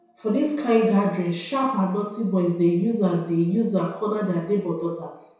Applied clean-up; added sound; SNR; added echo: none; none; none; reverberation time 0.7 s.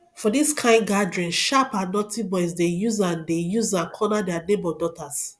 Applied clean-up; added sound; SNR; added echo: none; none; none; none.